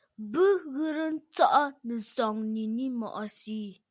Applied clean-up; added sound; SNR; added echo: none; none; none; none.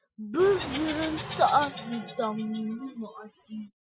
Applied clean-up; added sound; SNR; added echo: classical method Wiener filter.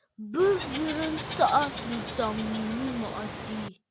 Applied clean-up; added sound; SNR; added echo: none; Water / Bird; 7 dB; none.